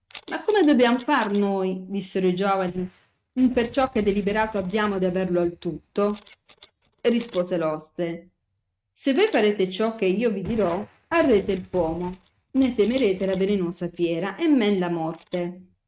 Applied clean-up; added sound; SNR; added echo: neural mask model RNNoise.